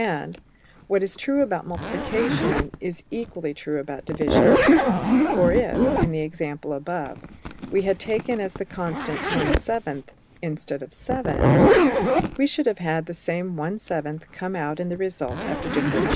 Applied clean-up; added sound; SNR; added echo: none; Zipper (clothing); -3 dB; none.